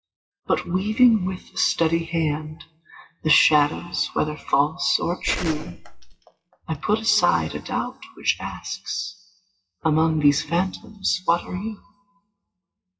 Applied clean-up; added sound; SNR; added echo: classical method WPE with log-MMSE.